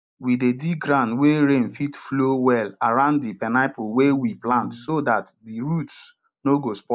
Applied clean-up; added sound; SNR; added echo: neural mask model Resemble Enhance denoiser.